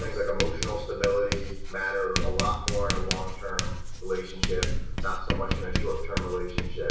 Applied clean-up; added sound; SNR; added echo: none; Writing; -2 dB; reverberation time 0.6 s.